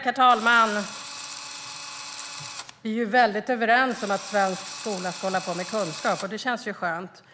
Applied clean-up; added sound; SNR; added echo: none; Drill; 13 dB; none.